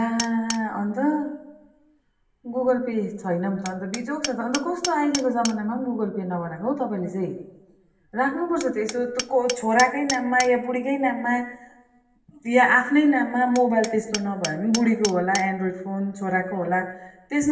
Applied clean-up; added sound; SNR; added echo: none; Hammer; 14 dB; reverberation time 0.8 s.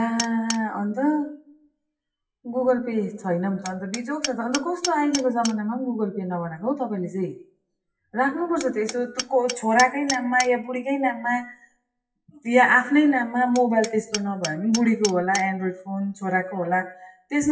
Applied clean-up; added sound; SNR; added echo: classical method WPE with log-MMSE.